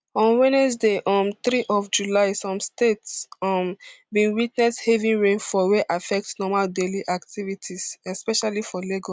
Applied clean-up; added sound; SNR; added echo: none; none; none; none.